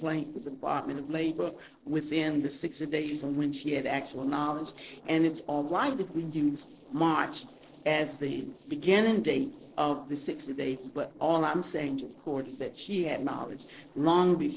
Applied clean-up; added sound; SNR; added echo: neural separator model SepFormer DNS4.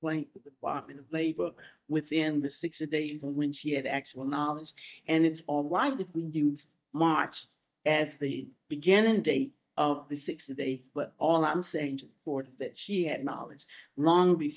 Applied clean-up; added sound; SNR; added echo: neural mask model DeepFilterNet 3.